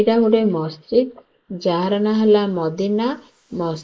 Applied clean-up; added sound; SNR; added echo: neural mask model Resemble Enhance denoiser.